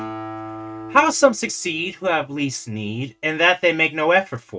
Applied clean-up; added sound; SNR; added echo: neural mask model RNNoise.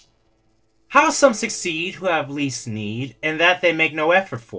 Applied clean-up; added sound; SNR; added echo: neural separator model SepFormer DNS4.